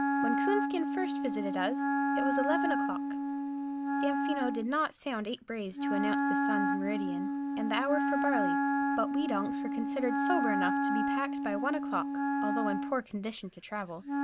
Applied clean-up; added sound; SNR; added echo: none; Wind instrument, woodwind instrument; -4 dB; none.